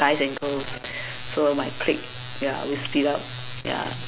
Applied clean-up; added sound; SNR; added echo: none; none; none; none.